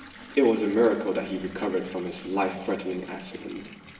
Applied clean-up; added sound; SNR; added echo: none; Bathtub (filling or washing) / Water tap, faucet; 18 dB; reverberation time 0.8 s.